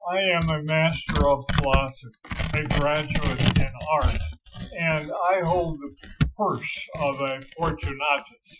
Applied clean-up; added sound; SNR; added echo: classical method Wiener filter.